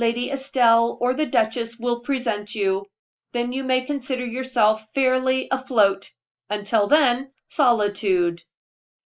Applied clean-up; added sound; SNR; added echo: neural mask model Resemble Enhance denoiser.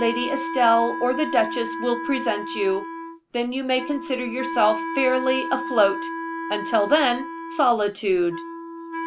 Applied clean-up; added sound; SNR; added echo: none; Wind instrument, woodwind instrument; 7 dB; none.